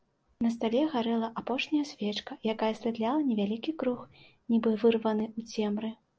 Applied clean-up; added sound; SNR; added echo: none; none; none; none.